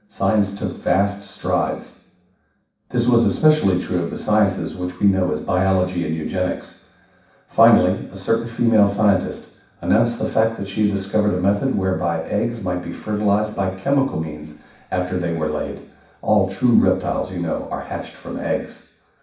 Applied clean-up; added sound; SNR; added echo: none; none; none; reverberation time 0.6 s.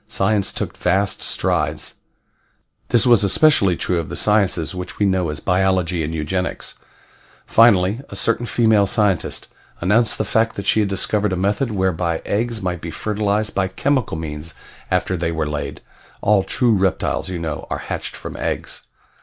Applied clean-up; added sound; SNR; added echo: none; none; none; none.